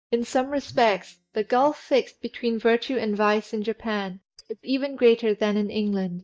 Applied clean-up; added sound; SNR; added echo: neural mask model DeepFilterNet 3.